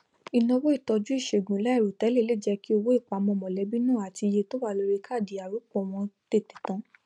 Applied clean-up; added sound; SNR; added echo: none; none; none; none.